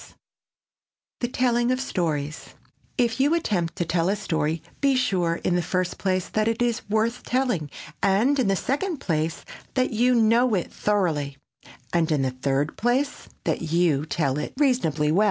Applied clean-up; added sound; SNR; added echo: none; none; none; none.